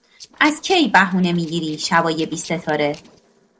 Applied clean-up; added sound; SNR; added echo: neural separator model SepFormer DNS4.